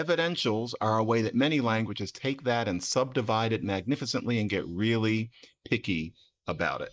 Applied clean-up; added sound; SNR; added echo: neural mask model Resemble Enhance denoiser.